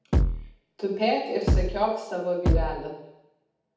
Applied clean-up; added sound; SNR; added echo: none; Bass drum; -4 dB; reverberation time 0.8 s.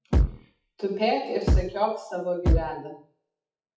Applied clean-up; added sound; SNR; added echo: classical method WPE with log-MMSE.